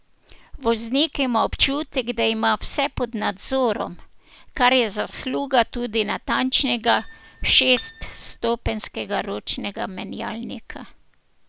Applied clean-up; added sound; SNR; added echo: none; Acoustic guitar; 14 dB; none.